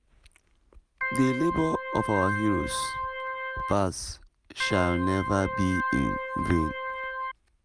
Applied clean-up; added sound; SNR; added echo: none; Organ; 3 dB; none.